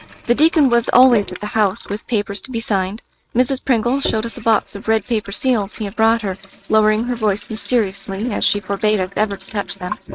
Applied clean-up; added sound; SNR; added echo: neural mask model RNNoise.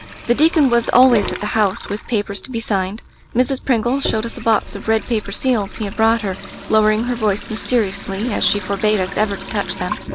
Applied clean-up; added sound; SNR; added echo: none; Sink (filling or washing) / Water tap, faucet; 12 dB; none.